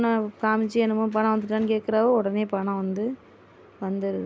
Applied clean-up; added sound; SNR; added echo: none; none; none; none.